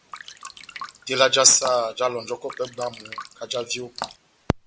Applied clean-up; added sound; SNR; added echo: none; Drip; 14 dB; none.